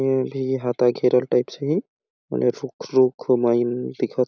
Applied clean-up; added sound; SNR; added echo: none; none; none; none.